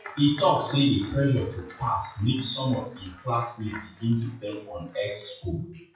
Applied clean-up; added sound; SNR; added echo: classical method WPE with log-MMSE.